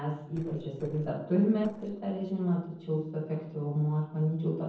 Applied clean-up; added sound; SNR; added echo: neural separator model SepFormer DNS4.